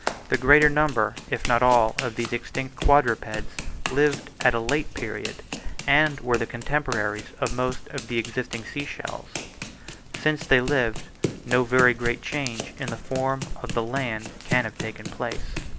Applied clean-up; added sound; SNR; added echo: none; Run; 11 dB; none.